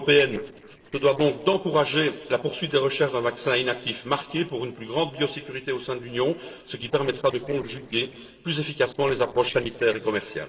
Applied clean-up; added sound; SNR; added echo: neural separator model SepFormer DNS4.